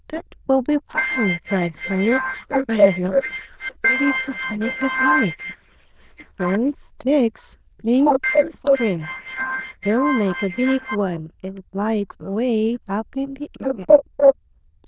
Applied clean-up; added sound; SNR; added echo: neural diffusion model UNIVERSE++.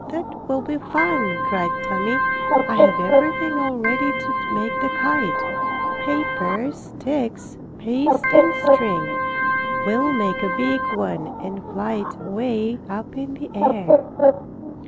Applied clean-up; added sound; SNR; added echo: none; Organ + Bird; -4 dB; none.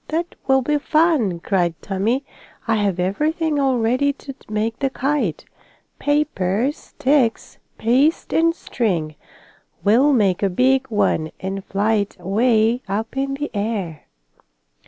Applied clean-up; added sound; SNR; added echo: none; none; none; none.